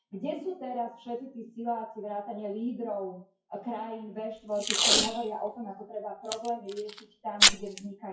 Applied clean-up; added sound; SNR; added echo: classical method WPE with log-MMSE.